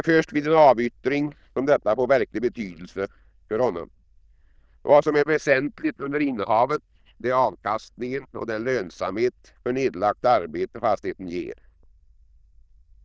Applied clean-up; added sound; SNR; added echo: neural diffusion model UNIVERSE++.